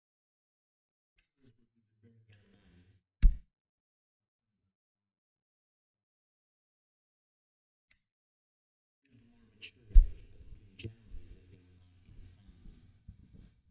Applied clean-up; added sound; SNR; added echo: neural mask model DeepFilterNet 3.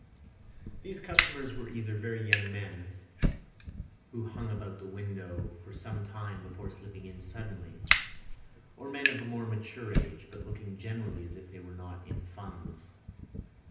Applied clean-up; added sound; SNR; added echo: none; Fire; -3 dB; reverberation time 0.9 s.